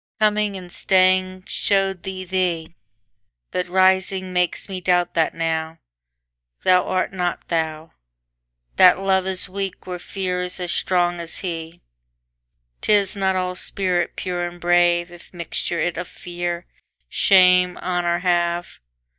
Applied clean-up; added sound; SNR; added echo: neural mask model DeepFilterNet 3.